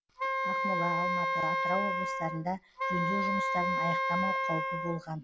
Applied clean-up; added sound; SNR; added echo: none; Wind instrument, woodwind instrument; -5 dB; none.